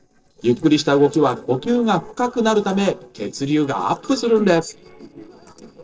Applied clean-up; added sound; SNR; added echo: neural separator model SepFormer DNS4.